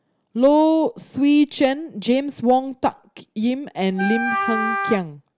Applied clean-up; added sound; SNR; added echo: none; Wind instrument, woodwind instrument; 4 dB; none.